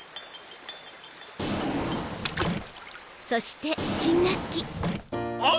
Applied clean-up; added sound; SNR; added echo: none; Drawer open or close; 2 dB; none.